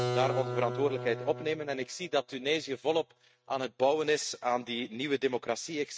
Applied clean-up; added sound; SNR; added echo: neural mask model RNNoise.